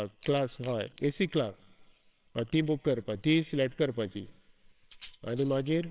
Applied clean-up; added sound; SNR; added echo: neural separator model SepFormer WHAMR!.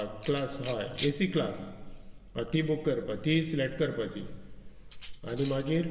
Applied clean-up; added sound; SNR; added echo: none; Keys jangling; 12 dB; reverberation time 2.8 s.